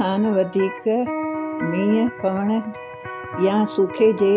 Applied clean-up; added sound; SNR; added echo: none; Electric guitar; 10 dB; none.